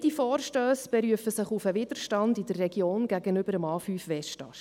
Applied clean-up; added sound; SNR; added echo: none; none; none; none.